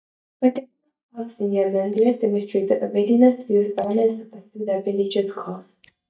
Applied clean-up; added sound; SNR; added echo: neural mask model DeepFilterNet 3.